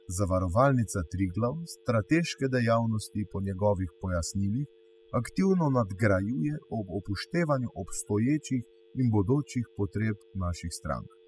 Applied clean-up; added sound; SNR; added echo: classical method spectral subtraction.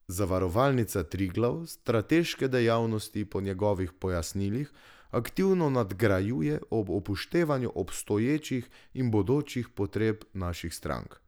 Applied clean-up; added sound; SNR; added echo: none; none; none; none.